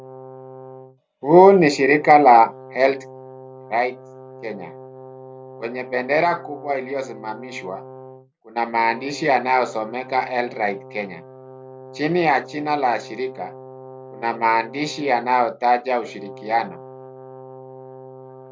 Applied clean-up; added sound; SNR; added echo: none; Brass instrument; 18 dB; none.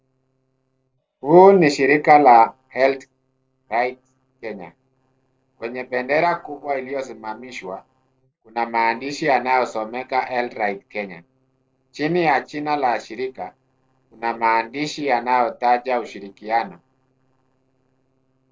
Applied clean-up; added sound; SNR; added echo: neural separator model SepFormer DNS4.